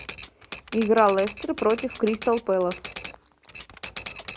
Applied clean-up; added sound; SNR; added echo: none; Typewriter; 12 dB; none.